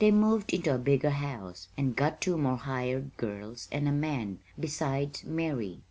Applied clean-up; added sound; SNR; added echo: none; none; none; none.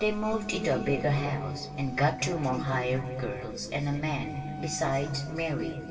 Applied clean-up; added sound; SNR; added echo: none; Wind instrument, woodwind instrument; 16 dB; reverberation time 2.5 s.